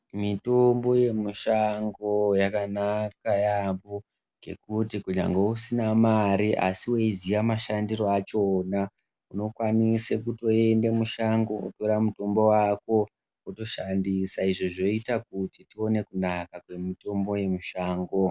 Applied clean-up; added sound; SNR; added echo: none; none; none; none.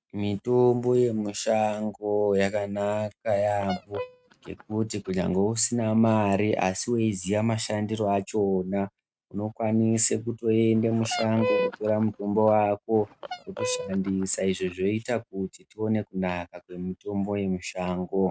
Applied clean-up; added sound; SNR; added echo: neural mask model RNNoise.